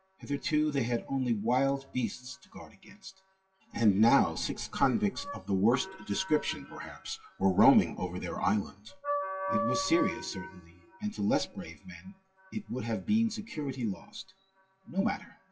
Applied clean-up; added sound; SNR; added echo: classical method WPE with log-MMSE.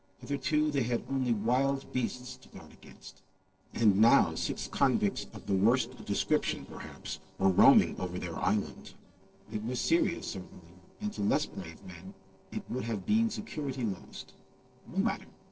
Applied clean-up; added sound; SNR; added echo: neural separator model SepFormer DNS4.